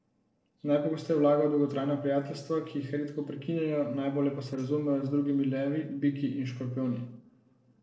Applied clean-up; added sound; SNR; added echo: neural separator model SepFormer DNS4.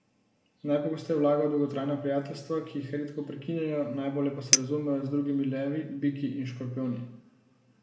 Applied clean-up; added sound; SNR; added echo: none; Chink, clink; 3 dB; reverberation time 0.9 s.